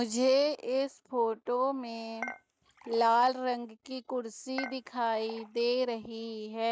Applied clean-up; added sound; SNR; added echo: neural mask model RNNoise.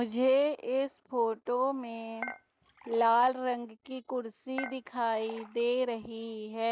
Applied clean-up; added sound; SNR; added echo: none; Dishes, pots, and pans / Chink, clink; 15 dB; none.